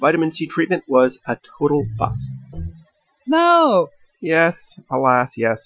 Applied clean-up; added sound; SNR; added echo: classical method Wiener filter.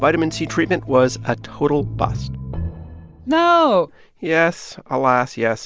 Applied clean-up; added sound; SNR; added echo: none; none; none; none.